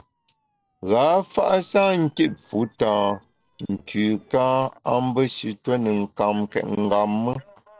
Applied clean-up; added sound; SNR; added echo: neural separator model SepFormer DNS4.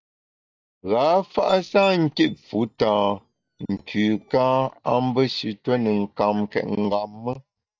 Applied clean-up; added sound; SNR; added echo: neural mask model DeepFilterNet 3.